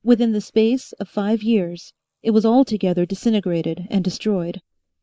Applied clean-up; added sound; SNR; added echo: neural mask model Resemble Enhance denoiser.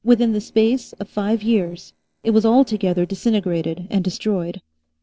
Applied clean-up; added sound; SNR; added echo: neural separator model SepFormer DNS4.